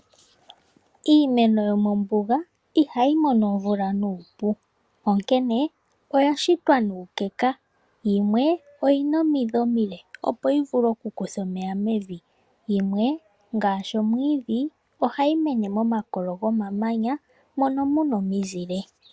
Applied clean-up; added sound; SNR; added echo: none; none; none; none.